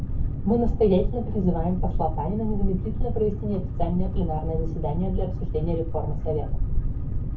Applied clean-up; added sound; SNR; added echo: none; Boat, Water vehicle; -2 dB; reverberation time 0.2 s.